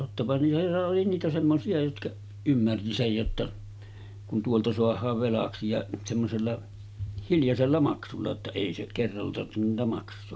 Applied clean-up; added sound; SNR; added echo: none; none; none; none.